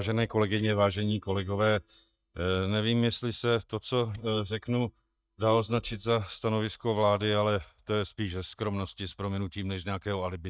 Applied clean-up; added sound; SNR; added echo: neural mask model DeepFilterNet 3.